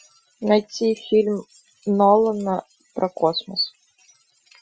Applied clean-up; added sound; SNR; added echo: classical method Wiener filter.